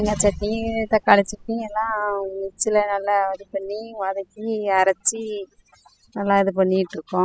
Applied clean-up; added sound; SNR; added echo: classical method spectral subtraction.